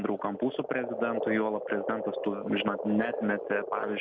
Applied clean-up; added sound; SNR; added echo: none; Frog; 5 dB; none.